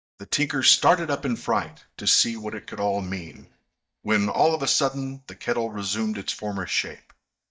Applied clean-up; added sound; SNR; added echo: neural mask model DeepFilterNet 3.